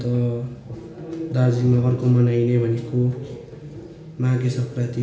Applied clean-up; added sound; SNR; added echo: none; none; none; reverberation time 0.7 s.